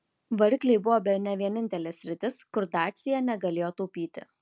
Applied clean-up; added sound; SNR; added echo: none; none; none; none.